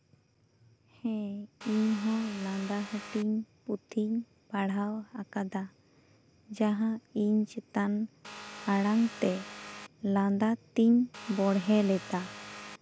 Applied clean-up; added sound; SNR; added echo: none; Vehicle; 14 dB; none.